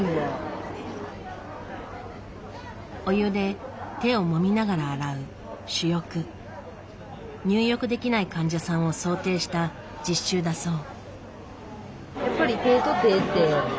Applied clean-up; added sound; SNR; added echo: none; none; none; none.